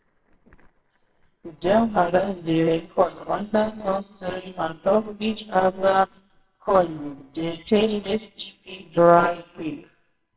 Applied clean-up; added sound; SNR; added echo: neural separator model SepFormer WHAMR!.